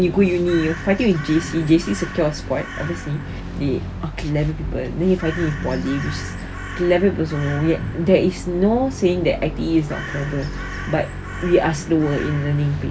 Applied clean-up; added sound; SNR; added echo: none; Crow; 16 dB; none.